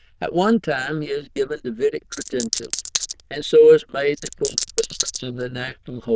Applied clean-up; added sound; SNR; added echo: neural diffusion model UNIVERSE++.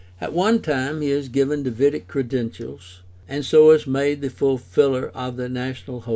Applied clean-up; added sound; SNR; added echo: none; none; none; none.